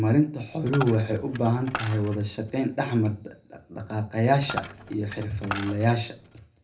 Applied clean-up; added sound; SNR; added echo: none; Coin (dropping); 11 dB; reverberation time 0.3 s.